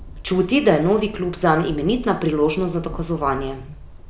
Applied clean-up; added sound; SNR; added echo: none; Train; 15 dB; none.